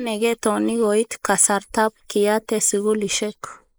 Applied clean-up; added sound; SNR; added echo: neural mask model Resemble Enhance denoiser.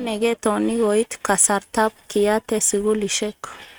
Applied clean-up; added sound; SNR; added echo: neural mask model RNNoise.